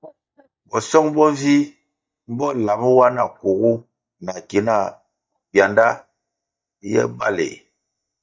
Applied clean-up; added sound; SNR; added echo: neural mask model DeepFilterNet 3.